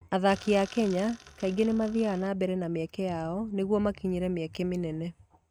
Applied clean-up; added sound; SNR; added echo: neural mask model RNNoise.